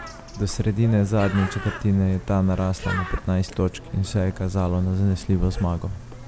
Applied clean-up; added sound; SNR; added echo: none; Bird; 14 dB; none.